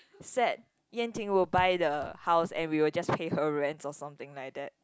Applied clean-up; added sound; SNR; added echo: none; Raindrop / Drip; 16 dB; none.